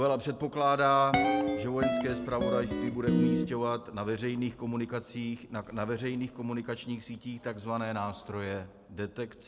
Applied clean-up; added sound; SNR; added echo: none; Guitar; -1 dB; none.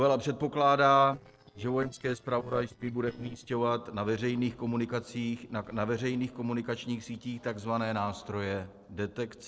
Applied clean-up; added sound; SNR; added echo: neural separator model SepFormer DNS4.